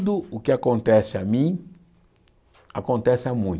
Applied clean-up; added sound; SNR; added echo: none; none; none; none.